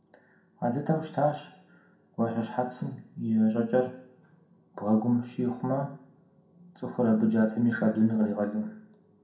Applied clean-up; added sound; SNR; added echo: none; none; none; reverberation time 0.5 s.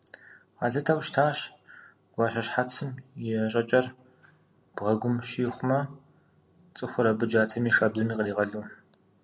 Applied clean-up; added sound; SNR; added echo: none; none; none; none.